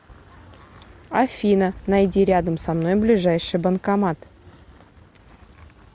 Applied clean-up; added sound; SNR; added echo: none; none; none; none.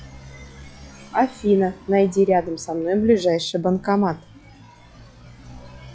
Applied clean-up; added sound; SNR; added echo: classical method log-MMSE.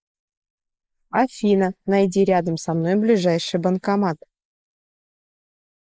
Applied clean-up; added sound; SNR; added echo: neural mask model Resemble Enhance denoiser.